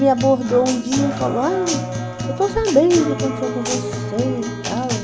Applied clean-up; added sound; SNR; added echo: none; Acoustic guitar; 5 dB; none.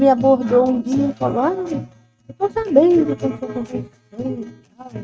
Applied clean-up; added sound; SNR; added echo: neural mask model RNNoise.